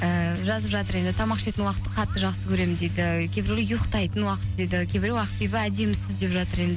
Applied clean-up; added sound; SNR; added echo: none; Organ; 5 dB; none.